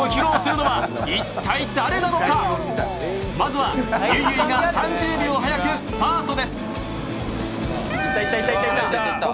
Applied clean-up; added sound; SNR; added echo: none; none; none; none.